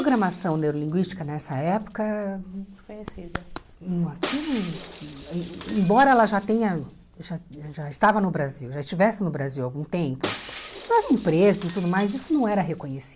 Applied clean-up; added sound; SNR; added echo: none; Shatter; 18 dB; none.